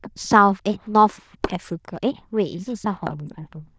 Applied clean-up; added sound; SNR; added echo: neural diffusion model UNIVERSE++.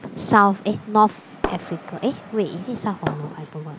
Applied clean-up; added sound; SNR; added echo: none; Shatter + Rain; 12 dB; none.